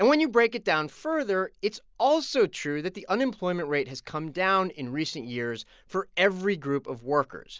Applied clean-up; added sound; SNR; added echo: none; none; none; none.